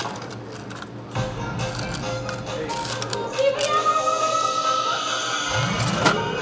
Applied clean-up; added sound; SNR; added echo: none; Mechanisms; 7 dB; reverberation time 0.8 s.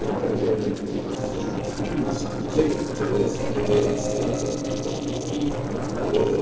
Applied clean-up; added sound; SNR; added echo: neural separator model SepFormer DNS4.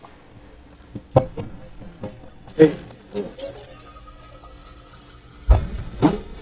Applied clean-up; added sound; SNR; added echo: neural mask model DeepFilterNet 3.